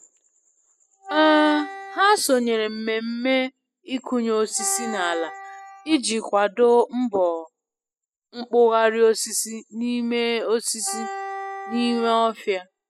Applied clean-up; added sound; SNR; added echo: classical method spectral subtraction.